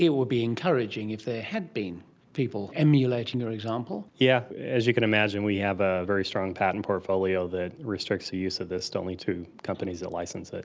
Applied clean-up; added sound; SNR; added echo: none; none; none; none.